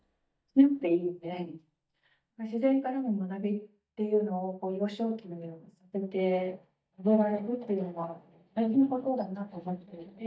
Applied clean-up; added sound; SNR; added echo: neural mask model DeepFilterNet 3.